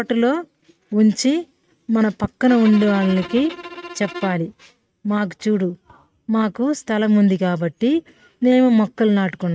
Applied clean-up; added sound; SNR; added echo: neural mask model RNNoise.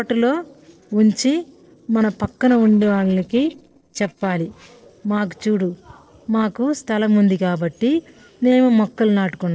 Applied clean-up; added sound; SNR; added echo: neural separator model SepFormer DNS4.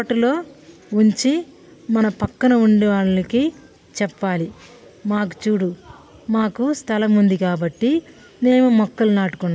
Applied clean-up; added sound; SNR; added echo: none; none; none; none.